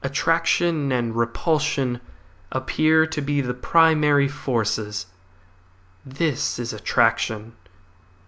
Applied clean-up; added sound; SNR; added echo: none; none; none; none.